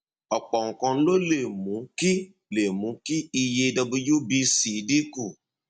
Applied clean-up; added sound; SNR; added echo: none; none; none; none.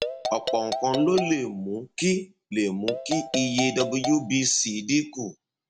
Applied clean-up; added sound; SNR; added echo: none; Marimba, xylophone; 6 dB; none.